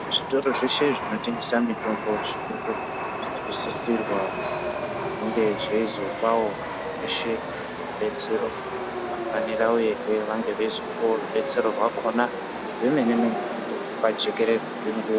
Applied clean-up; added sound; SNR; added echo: none; Chatter / Subway, metro, underground; 4 dB; none.